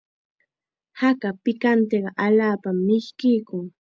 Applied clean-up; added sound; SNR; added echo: none; none; none; none.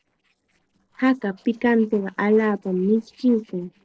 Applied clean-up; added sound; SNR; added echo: neural separator model SepFormer DNS4.